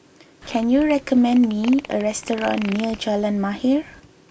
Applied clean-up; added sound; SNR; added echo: none; Fart; 17 dB; none.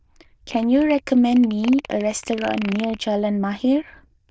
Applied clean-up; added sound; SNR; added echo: neural diffusion model UNIVERSE++.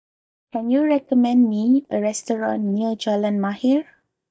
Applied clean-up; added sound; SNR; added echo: neural mask model DeepFilterNet 3.